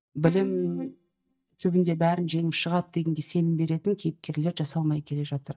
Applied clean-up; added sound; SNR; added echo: neural mask model DeepFilterNet 3.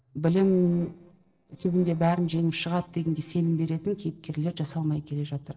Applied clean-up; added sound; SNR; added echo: neural separator model SepFormer DNS4.